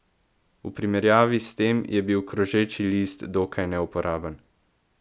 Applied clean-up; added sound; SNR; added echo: none; none; none; none.